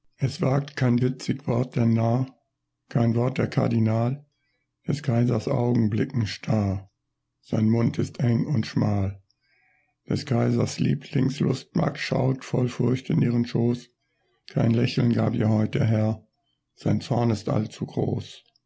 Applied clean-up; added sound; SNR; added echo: none; none; none; none.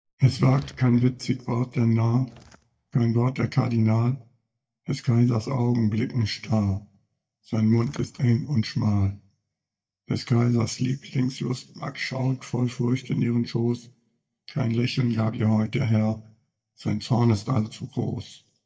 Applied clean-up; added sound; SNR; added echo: neural mask model DeepFilterNet 3.